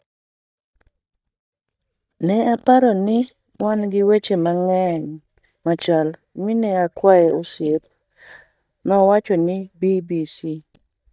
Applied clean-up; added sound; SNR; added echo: neural mask model DeepFilterNet 3.